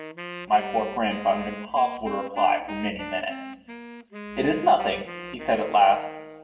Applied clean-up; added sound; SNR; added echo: none; Wind instrument, woodwind instrument; 12 dB; reverberation time 1.3 s.